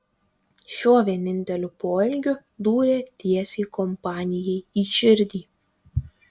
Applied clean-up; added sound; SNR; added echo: none; none; none; none.